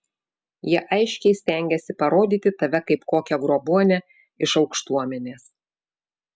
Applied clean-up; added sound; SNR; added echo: none; none; none; none.